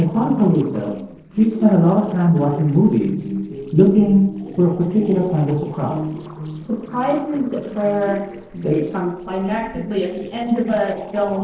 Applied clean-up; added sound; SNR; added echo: neural separator model SepFormer DNS4.